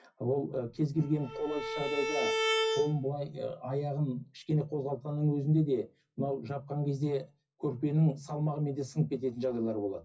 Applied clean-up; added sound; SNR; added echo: classical method WPE with log-MMSE.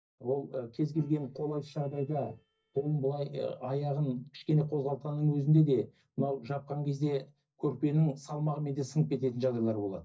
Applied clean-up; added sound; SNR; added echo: neural mask model DeepFilterNet 3.